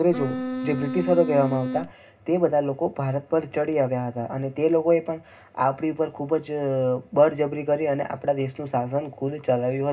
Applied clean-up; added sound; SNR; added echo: none; Wind instrument, woodwind instrument; 5 dB; reverberation time 0.2 s.